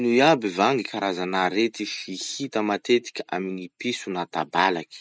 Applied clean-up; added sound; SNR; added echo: neural mask model Resemble Enhance denoiser.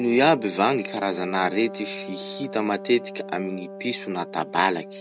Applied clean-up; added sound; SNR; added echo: none; Wind instrument, woodwind instrument; 13 dB; none.